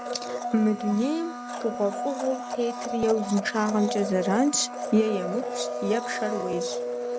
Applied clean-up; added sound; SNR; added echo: none; Domestic sounds, home sounds; 5 dB; none.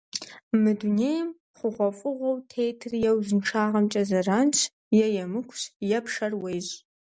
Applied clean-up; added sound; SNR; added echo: none; none; none; none.